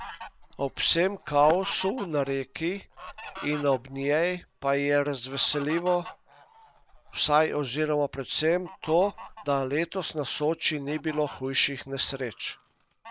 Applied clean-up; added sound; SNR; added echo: none; Fowl; 18 dB; none.